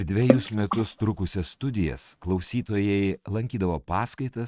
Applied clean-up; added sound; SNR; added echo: neural mask model RNNoise.